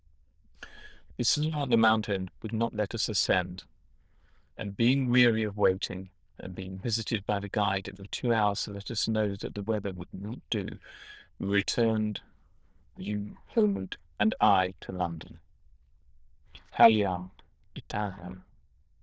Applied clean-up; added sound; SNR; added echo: neural diffusion model UNIVERSE++.